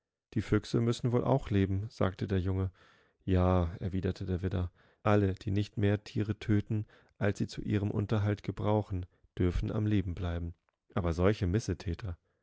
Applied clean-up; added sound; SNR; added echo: none; none; none; none.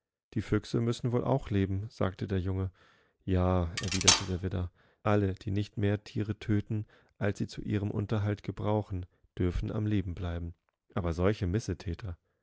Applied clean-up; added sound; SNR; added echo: none; Cutlery, silverware; -1 dB; none.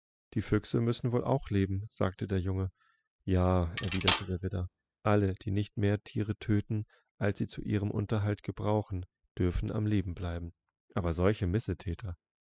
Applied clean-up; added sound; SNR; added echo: classical method spectral subtraction.